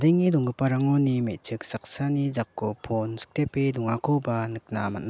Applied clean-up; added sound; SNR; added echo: none; none; none; none.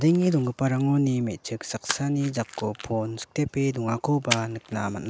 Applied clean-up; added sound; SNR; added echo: none; Splash, splatter; 13 dB; none.